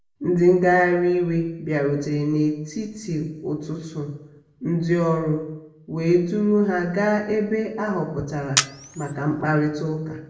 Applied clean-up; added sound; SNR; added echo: none; Camera; 7 dB; reverberation time 0.7 s.